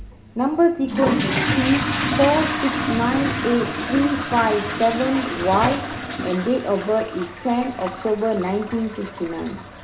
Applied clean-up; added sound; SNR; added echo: none; Fill (with liquid) / Toilet flush; 4 dB; reverberation time 0.2 s.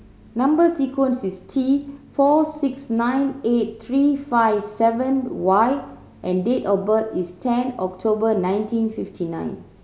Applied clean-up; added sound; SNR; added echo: none; none; none; none.